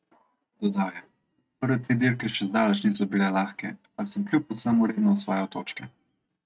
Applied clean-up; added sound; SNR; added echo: neural mask model RNNoise.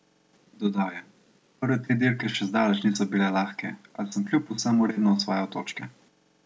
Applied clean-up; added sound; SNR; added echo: none; none; none; none.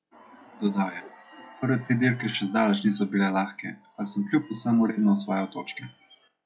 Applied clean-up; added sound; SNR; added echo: classical method log-MMSE.